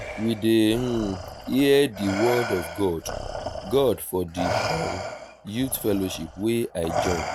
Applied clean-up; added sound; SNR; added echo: none; Respiratory sounds; 7 dB; none.